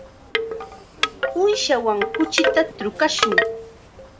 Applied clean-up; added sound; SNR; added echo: none; Wind chime / Wood; 2 dB; none.